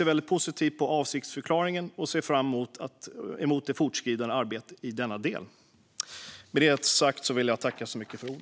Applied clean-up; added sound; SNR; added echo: none; none; none; none.